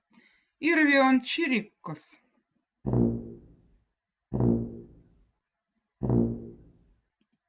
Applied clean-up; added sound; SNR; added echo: none; Brass instrument; -2 dB; none.